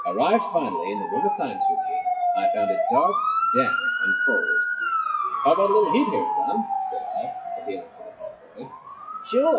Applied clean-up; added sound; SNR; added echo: classical method WPE with log-MMSE.